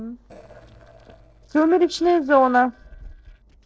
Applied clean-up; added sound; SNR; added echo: neural separator model SepFormer DNS4.